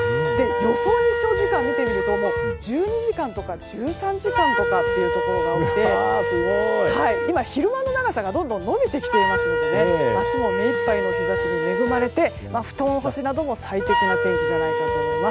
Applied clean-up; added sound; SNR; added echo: none; Wind instrument, woodwind instrument; 0 dB; none.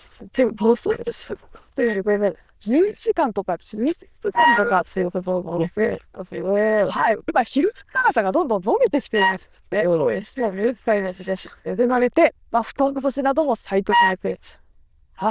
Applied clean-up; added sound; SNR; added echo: neural diffusion model UNIVERSE++.